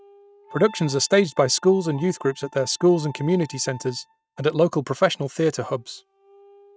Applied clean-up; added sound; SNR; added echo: neural mask model RNNoise.